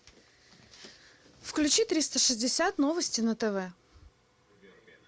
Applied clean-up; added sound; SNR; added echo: none; none; none; none.